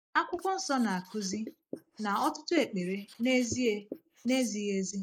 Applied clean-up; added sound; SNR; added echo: neural mask model Resemble Enhance denoiser.